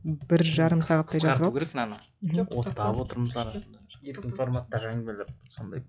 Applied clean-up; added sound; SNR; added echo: classical method log-MMSE.